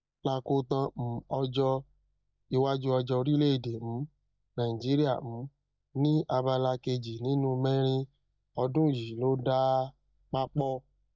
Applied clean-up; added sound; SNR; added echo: neural mask model DeepFilterNet 3.